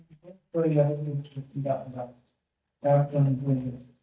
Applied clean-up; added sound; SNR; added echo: neural mask model DeepFilterNet 3.